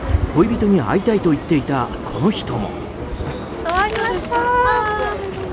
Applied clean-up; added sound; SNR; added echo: none; none; none; none.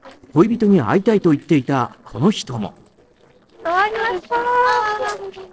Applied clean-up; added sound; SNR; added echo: neural separator model SepFormer DNS4.